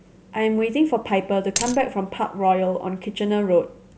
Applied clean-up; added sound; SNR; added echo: none; Coin (dropping); 4 dB; none.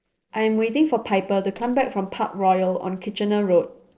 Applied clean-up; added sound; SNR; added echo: neural separator model SepFormer DNS4.